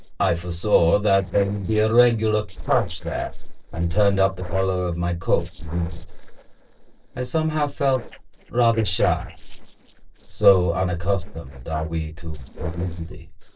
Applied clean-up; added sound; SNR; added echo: neural separator model SepFormer DNS4.